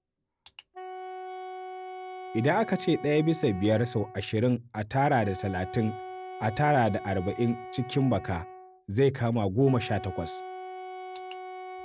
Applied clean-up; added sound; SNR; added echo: none; Wind instrument, woodwind instrument; 12 dB; none.